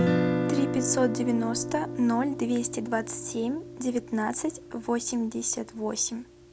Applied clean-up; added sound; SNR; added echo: none; Guitar; 3 dB; none.